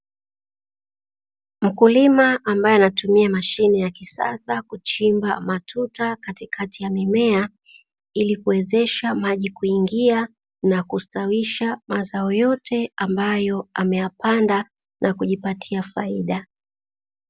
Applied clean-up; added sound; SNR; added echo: none; none; none; none.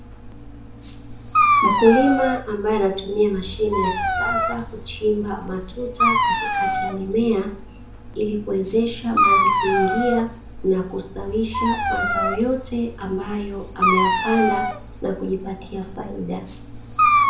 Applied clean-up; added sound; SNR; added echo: none; Dog; -1 dB; reverberation time 0.6 s.